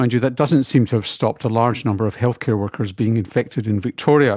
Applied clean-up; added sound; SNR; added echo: none; none; none; none.